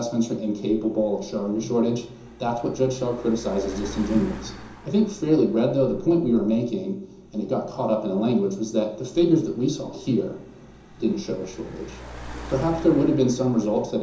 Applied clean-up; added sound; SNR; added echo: none; Car; 19 dB; reverberation time 0.6 s.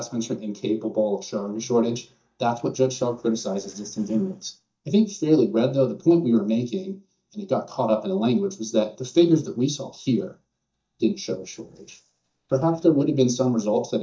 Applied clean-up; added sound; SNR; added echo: neural mask model DeepFilterNet 3.